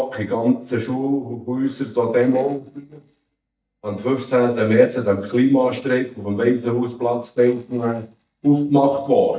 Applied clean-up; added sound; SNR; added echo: neural mask model DeepFilterNet 3.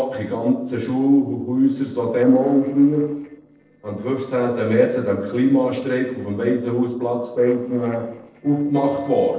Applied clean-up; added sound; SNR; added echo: neural separator model SepFormer DNS4.